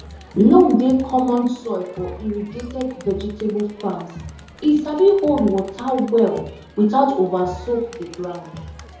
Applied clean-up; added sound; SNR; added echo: none; Crowd; 18 dB; reverberation time 2.6 s.